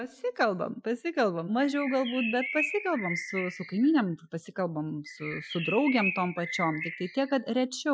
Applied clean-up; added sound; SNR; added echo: classical method Wiener filter.